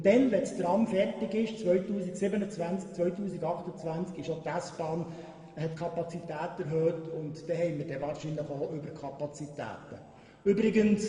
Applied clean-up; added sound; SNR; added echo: none; none; none; reverberation time 1.8 s.